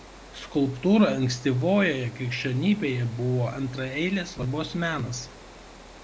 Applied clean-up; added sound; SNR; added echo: none; Water; 20 dB; none.